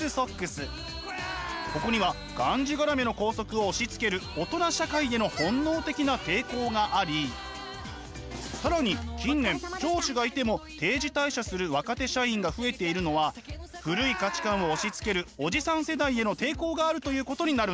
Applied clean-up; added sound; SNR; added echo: none; none; none; none.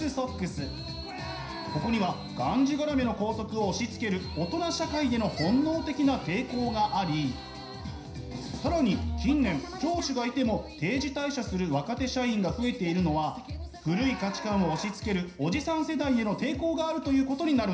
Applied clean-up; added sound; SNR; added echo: none; none; none; reverberation time 0.5 s.